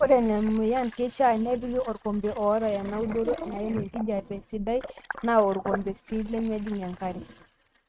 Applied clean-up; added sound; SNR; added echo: neural mask model RNNoise.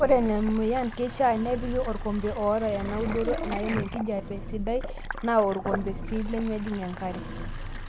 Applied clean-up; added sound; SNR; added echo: none; Engine + Sink (filling or washing); 6 dB; none.